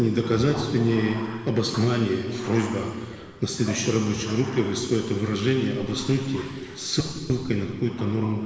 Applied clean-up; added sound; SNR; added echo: none; Bathtub (filling or washing); 18 dB; reverberation time 1.6 s.